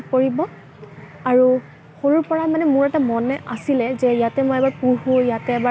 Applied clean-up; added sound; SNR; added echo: none; none; none; none.